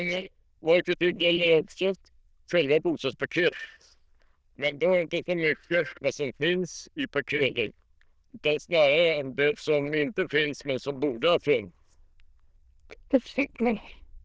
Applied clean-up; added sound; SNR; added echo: neural diffusion model UNIVERSE++.